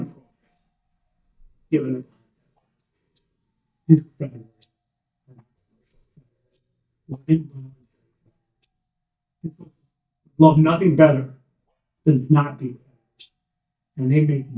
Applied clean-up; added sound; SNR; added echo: neural mask model DeepFilterNet 3.